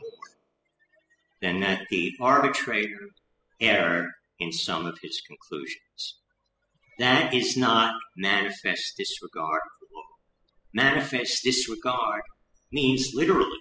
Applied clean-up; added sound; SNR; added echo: classical method spectral subtraction.